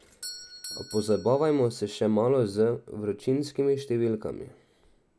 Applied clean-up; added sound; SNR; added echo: none; Doorbell; 19 dB; none.